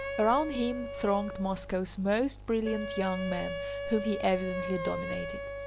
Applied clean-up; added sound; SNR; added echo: none; Wind instrument, woodwind instrument; 7 dB; none.